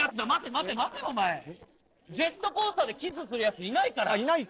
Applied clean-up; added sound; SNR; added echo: neural separator model SepFormer DNS4.